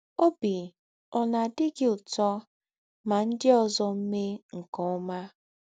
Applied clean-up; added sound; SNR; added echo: none; none; none; none.